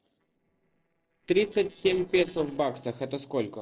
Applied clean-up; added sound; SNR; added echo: neural separator model SepFormer DNS4.